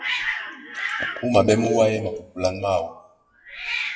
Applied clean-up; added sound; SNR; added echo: classical method WPE with log-MMSE.